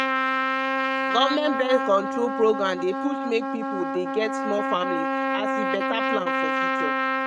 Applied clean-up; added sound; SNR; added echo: neural mask model RNNoise.